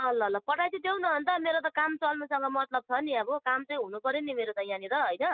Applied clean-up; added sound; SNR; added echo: none; none; none; none.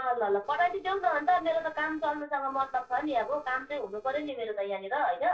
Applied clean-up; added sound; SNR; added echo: neural separator model SepFormer DNS4.